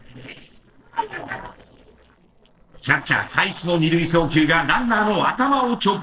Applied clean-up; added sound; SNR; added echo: neural separator model SepFormer DNS4.